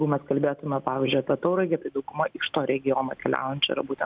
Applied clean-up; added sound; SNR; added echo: none; none; none; none.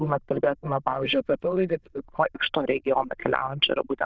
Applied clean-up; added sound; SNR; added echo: neural diffusion model UNIVERSE++.